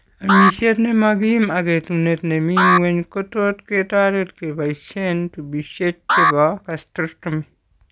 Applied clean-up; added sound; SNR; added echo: none; Alarm; 3 dB; none.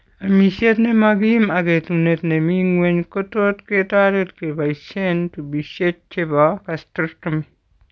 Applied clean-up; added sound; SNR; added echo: none; none; none; none.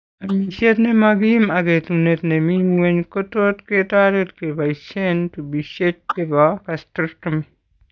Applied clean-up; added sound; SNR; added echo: neural mask model DeepFilterNet 3.